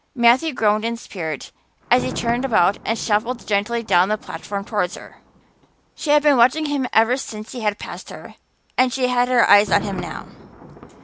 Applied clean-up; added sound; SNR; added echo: none; Thunder; 17 dB; none.